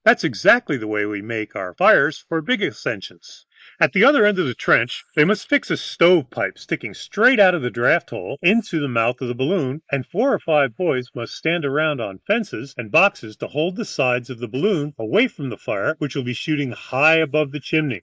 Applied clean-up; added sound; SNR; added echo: neural mask model Resemble Enhance denoiser.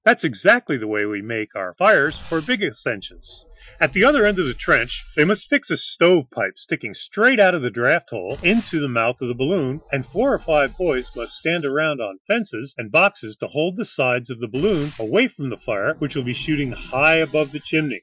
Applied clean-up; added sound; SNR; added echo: classical method Wiener filter.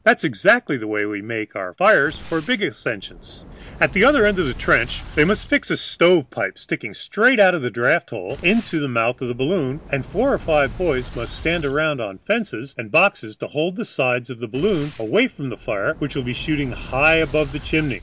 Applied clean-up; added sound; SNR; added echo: none; Boom; 17 dB; none.